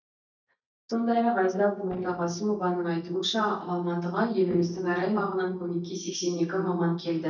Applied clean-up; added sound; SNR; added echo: neural mask model DeepFilterNet 3.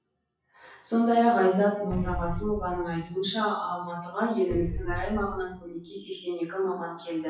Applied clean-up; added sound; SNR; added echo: classical method WPE with log-MMSE.